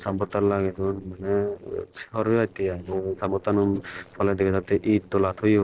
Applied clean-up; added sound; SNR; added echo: neural separator model SepFormer DNS4.